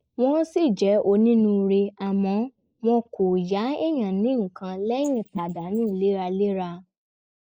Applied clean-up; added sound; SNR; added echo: neural mask model Resemble Enhance denoiser.